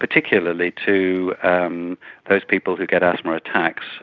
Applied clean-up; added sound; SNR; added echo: none; none; none; none.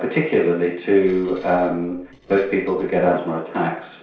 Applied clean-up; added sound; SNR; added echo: neural separator model SepFormer DNS4.